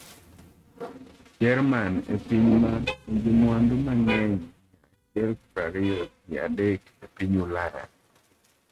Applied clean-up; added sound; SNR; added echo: neural mask model RNNoise.